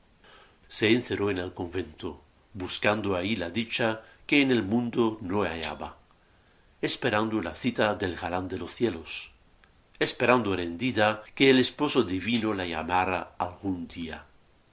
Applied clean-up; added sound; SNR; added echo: none; Tambourine; 3 dB; none.